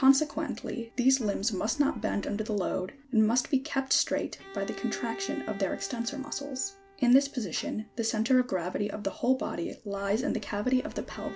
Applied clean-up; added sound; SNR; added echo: none; Vehicle horn, car horn, honking + Bowed string instrument; 19 dB; none.